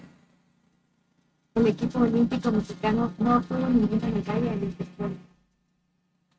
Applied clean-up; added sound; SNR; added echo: neural mask model RNNoise.